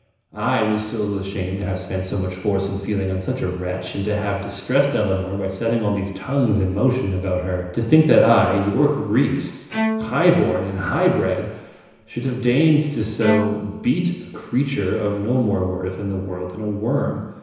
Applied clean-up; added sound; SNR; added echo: none; Bowed string instrument; 10 dB; reverberation time 1.0 s.